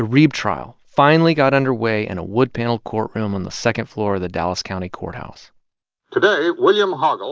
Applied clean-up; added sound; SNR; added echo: none; none; none; none.